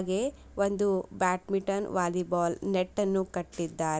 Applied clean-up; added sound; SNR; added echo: none; none; none; none.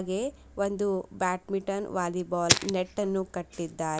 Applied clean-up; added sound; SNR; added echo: none; Fire; 1 dB; none.